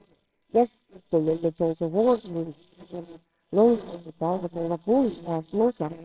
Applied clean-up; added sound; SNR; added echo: neural separator model SepFormer WHAMR!.